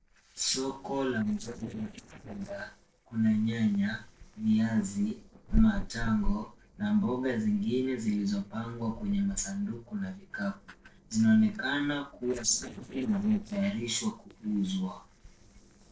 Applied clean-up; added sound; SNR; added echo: neural separator model SepFormer DNS4.